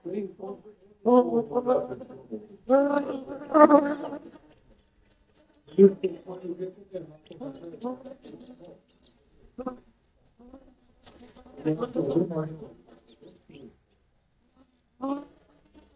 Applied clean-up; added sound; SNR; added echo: neural mask model DeepFilterNet 3.